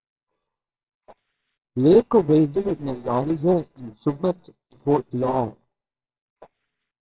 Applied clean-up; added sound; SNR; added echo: neural separator model SepFormer WHAMR!.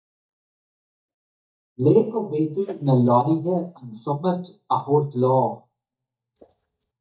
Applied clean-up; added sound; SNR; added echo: neural mask model DeepFilterNet 3.